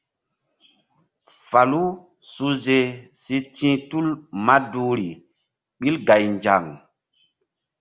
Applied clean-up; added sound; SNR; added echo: none; none; none; none.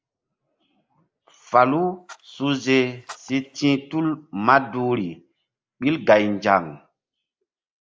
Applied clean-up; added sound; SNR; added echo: neural mask model Resemble Enhance denoiser.